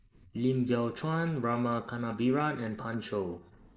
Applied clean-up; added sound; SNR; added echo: neural mask model Resemble Enhance denoiser.